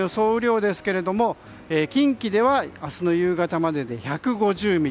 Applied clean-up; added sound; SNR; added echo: none; none; none; none.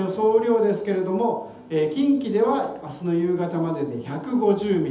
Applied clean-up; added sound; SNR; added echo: none; none; none; reverberation time 0.8 s.